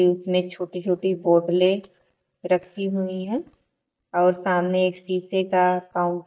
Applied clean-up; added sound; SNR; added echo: neural mask model DeepFilterNet 3.